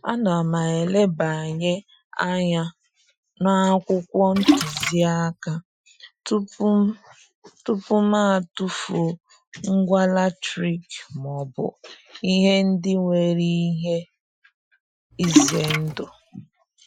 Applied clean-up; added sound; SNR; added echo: classical method Wiener filter.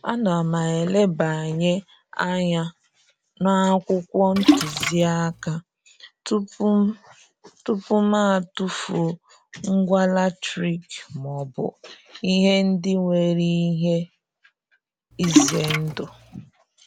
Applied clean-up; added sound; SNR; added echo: none; Splash, splatter; 0 dB; none.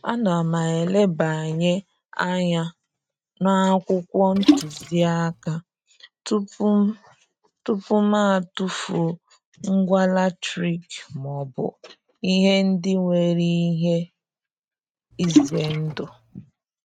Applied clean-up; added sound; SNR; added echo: neural mask model RNNoise.